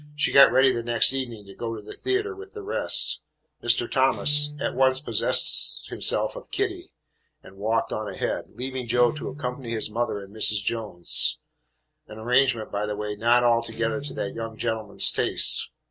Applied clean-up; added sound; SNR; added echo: none; Guitar; 20 dB; none.